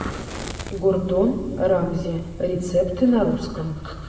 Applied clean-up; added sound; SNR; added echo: none; Fire; 17 dB; reverberation time 1.0 s.